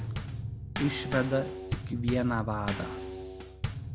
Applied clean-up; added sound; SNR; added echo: none; Bass drum / Snare drum / Drum kit; 4 dB; none.